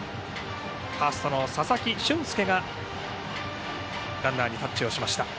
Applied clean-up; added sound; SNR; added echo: none; Tools; 17 dB; none.